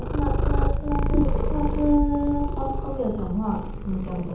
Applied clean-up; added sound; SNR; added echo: none; Purr; -2 dB; reverberation time 0.8 s.